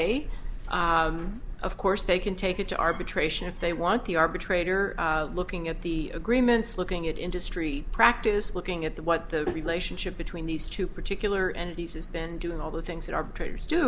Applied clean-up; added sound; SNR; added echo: none; none; none; none.